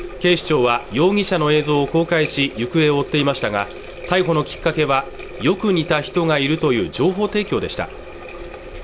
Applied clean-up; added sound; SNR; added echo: none; Water tap, faucet; 15 dB; none.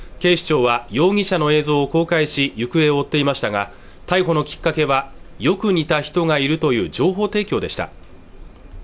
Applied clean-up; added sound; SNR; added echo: none; none; none; none.